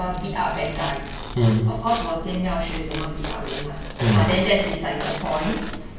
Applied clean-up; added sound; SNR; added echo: none; Tearing; 5 dB; reverberation time 1.0 s.